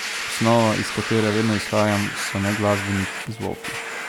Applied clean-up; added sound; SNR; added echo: none; Domestic sounds, home sounds; 6 dB; none.